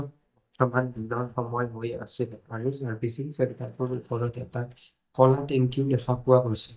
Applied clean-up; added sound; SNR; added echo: neural mask model DeepFilterNet 3.